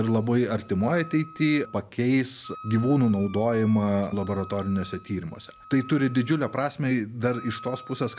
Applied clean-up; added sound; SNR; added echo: none; Wind instrument, woodwind instrument; 20 dB; none.